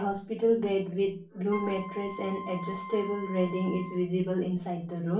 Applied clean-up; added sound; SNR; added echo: none; Wind instrument, woodwind instrument; 12 dB; reverberation time 0.3 s.